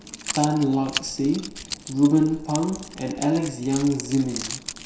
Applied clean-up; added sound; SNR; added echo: none; Keys jangling; 11 dB; reverberation time 0.7 s.